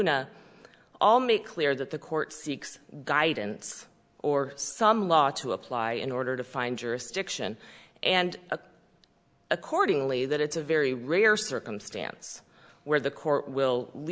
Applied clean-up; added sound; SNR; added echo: none; none; none; none.